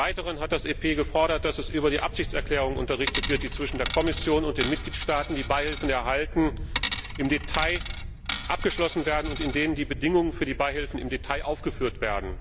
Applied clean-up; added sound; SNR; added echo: none; Wind + Coin (dropping); 5 dB; none.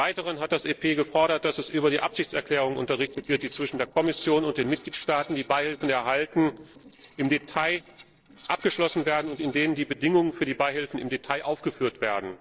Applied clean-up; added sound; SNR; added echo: neural separator model SepFormer DNS4.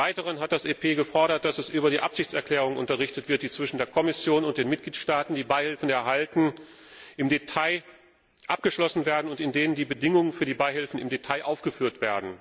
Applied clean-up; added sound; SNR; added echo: none; none; none; none.